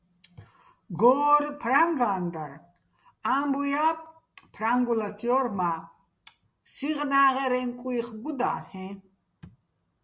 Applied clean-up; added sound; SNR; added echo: none; none; none; none.